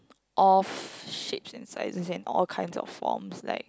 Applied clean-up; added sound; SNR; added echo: none; none; none; none.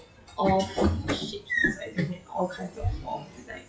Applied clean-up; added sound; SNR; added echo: classical method WPE with log-MMSE.